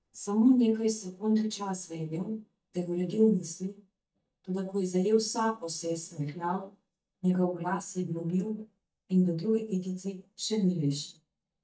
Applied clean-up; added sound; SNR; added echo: neural mask model DeepFilterNet 3.